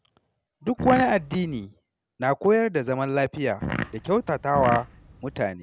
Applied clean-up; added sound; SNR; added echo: none; Fart; 7 dB; none.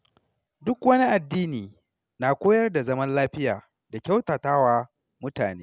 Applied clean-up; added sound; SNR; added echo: none; none; none; none.